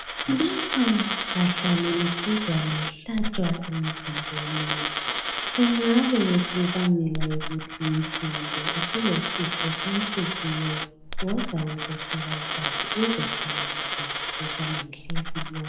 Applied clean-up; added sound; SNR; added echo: none; Coin (dropping); 0 dB; reverberation time 0.7 s.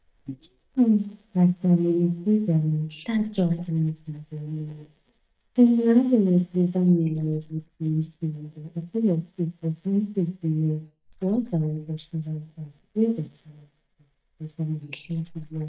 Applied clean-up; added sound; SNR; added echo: neural mask model DeepFilterNet 3.